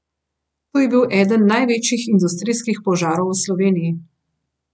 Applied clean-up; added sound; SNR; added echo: none; none; none; none.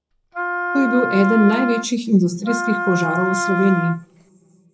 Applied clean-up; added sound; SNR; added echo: none; Wind instrument, woodwind instrument; 5 dB; reverberation time 0.9 s.